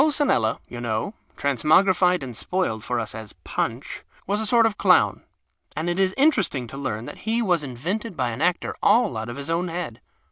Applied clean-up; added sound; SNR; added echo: none; none; none; none.